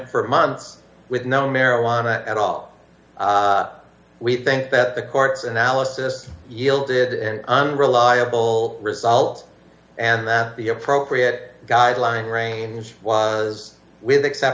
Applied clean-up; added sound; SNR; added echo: none; none; none; none.